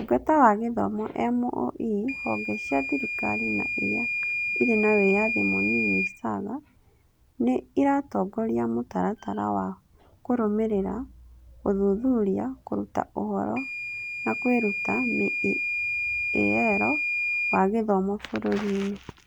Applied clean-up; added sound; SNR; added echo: none; Microwave oven / Alarm; 6 dB; none.